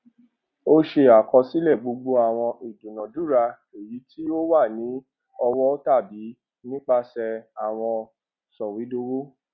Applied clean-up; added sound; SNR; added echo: none; none; none; none.